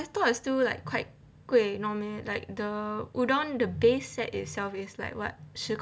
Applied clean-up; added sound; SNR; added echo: none; none; none; none.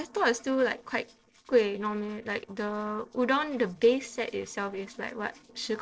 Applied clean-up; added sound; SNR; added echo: neural separator model SepFormer DNS4.